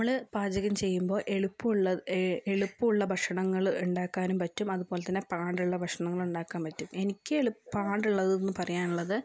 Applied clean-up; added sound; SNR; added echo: none; none; none; none.